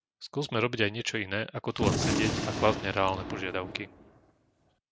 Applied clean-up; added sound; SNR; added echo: none; Gunshot, gunfire; 1 dB; none.